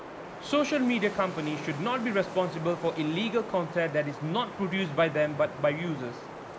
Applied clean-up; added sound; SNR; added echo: none; Wind; 11 dB; none.